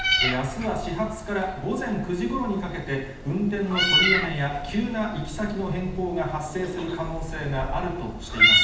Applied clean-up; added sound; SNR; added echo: none; Meow; -1 dB; reverberation time 0.9 s.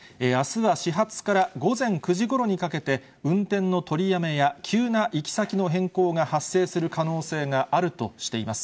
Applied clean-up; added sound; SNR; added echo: none; none; none; none.